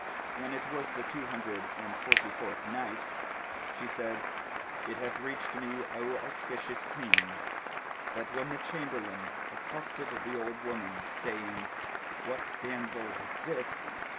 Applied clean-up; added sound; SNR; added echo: none; Applause + Finger snapping; -4 dB; none.